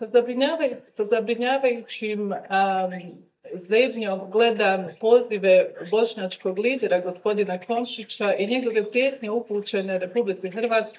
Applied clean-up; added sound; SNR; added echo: neural mask model DeepFilterNet 3.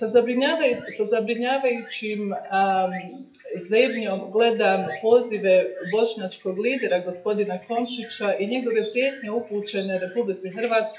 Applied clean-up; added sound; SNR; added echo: classical method WPE with log-MMSE.